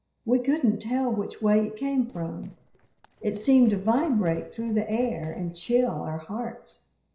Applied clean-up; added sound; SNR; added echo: neural separator model SepFormer DNS4.